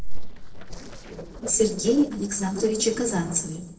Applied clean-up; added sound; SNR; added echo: neural separator model SepFormer DNS4.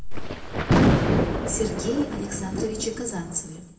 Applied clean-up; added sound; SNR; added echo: none; Thunder; -4 dB; reverberation time 0.5 s.